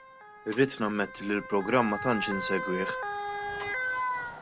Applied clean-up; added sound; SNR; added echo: none; Motor vehicle (road) / Siren; 4 dB; none.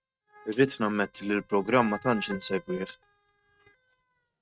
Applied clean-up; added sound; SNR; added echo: neural mask model RNNoise.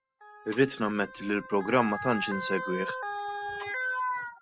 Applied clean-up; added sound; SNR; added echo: classical method spectral subtraction.